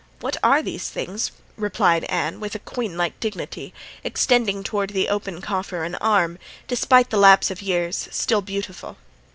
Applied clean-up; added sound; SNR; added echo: none; none; none; none.